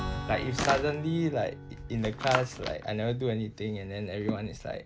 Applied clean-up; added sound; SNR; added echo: none; Strum; 12 dB; none.